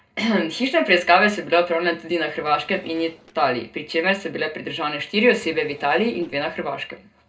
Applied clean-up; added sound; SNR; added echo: neural separator model SepFormer DNS4.